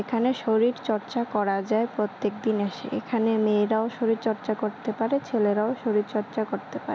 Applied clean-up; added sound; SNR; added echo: none; none; none; none.